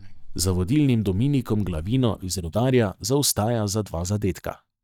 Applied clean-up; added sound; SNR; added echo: neural mask model DeepFilterNet 3.